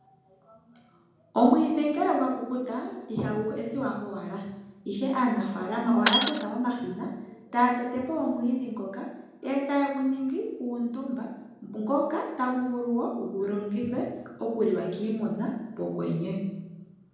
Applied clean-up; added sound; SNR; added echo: none; Shatter; -3 dB; reverberation time 0.8 s.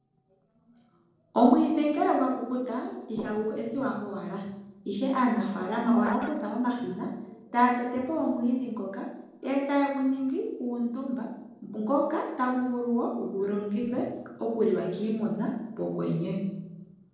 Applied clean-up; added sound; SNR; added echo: neural separator model SepFormer DNS4.